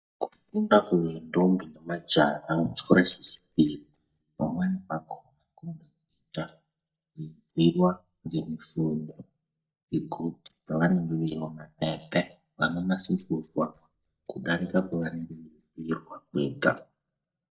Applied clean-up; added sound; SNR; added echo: neural mask model DeepFilterNet 3.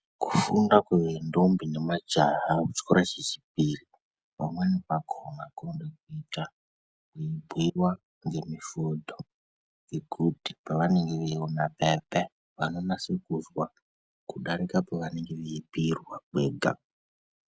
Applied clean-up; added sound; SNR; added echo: none; none; none; none.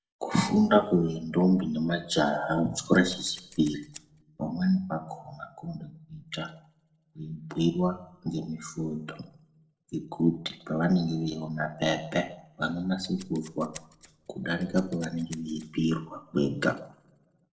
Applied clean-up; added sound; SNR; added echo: neural separator model SepFormer DNS4.